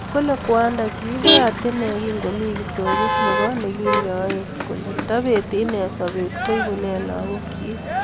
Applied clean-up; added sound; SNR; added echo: none; Motor vehicle (road); 1 dB; none.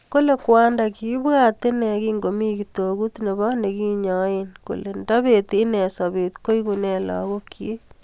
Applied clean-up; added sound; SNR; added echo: none; none; none; none.